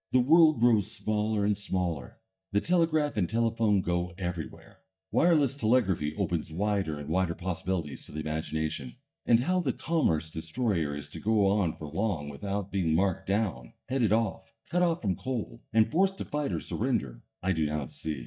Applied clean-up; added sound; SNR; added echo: neural mask model DeepFilterNet 3.